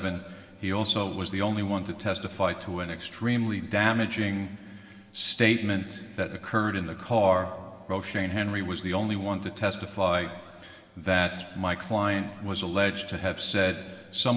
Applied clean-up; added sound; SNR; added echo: none; none; none; reverberation time 1.6 s.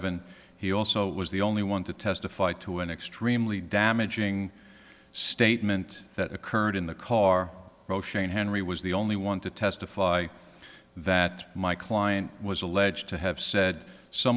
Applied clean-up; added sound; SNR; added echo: none; none; none; none.